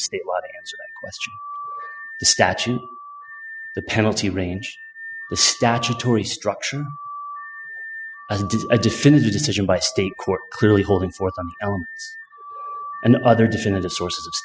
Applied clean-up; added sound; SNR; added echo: classical method spectral subtraction.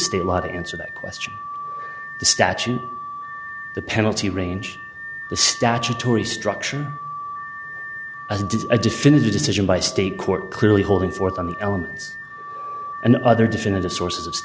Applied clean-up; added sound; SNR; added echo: none; Alarm / Car; 11 dB; none.